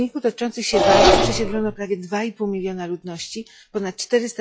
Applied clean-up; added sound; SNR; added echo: classical method log-MMSE.